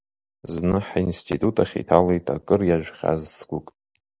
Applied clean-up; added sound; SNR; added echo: none; none; none; none.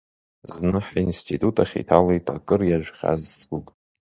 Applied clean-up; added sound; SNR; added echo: neural mask model DeepFilterNet 3.